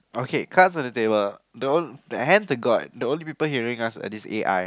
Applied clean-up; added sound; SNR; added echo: none; none; none; none.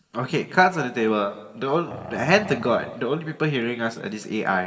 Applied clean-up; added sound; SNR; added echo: none; Growling; 13 dB; reverberation time 1.4 s.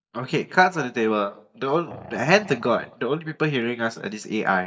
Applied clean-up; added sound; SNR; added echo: neural mask model DeepFilterNet 3.